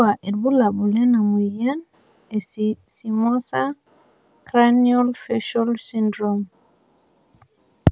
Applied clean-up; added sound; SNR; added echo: none; none; none; none.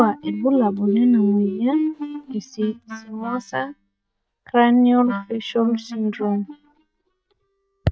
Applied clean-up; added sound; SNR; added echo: neural mask model DeepFilterNet 3.